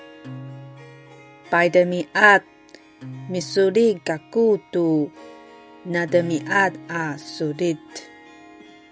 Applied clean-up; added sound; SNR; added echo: none; Harp + Acoustic guitar; 18 dB; none.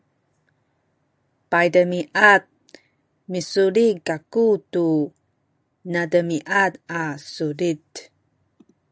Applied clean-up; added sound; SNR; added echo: none; none; none; none.